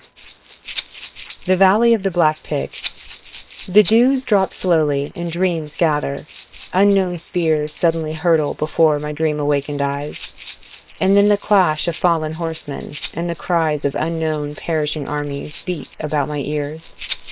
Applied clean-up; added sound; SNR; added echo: neural separator model SepFormer WHAM!.